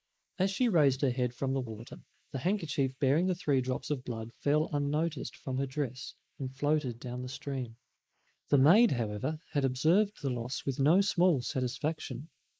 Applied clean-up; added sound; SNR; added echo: neural mask model Resemble Enhance denoiser.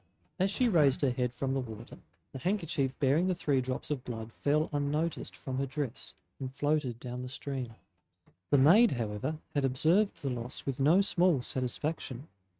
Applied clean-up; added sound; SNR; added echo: neural mask model RNNoise.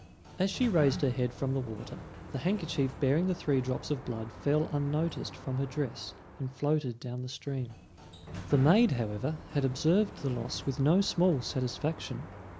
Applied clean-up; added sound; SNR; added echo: none; Sliding door; 14 dB; none.